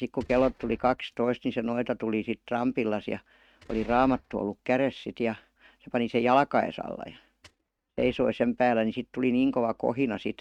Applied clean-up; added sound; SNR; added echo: neural mask model RNNoise.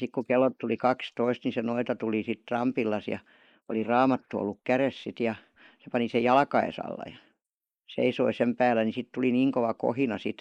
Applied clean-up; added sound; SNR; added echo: neural mask model Resemble Enhance denoiser.